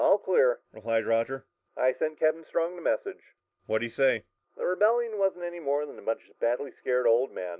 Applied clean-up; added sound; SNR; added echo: none; none; none; none.